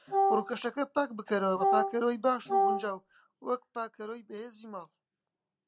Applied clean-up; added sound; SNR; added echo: none; Wind instrument, woodwind instrument; -5 dB; none.